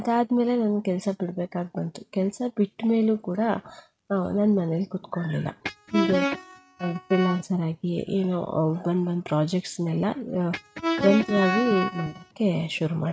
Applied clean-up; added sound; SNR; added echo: neural mask model RNNoise.